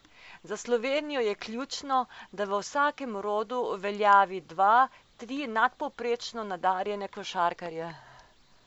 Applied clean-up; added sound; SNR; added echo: none; none; none; none.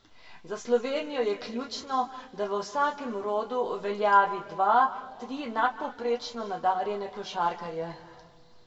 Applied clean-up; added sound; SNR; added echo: none; none; none; reverberation time 1.5 s.